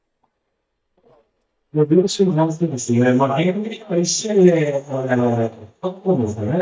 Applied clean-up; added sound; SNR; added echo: neural mask model DeepFilterNet 3.